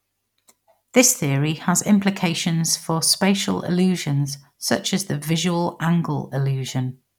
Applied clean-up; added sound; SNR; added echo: none; none; none; none.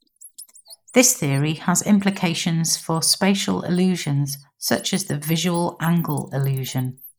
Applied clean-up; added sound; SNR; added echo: neural mask model Resemble Enhance denoiser.